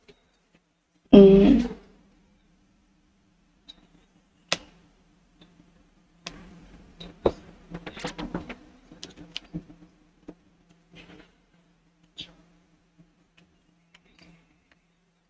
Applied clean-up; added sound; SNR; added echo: neural mask model RNNoise.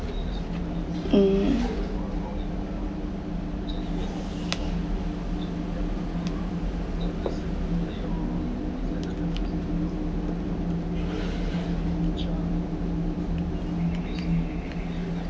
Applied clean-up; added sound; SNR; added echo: none; none; none; none.